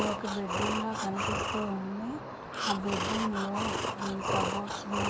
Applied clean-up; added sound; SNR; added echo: none; Breathing; 0 dB; none.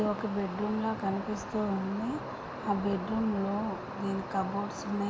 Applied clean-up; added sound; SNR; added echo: none; none; none; none.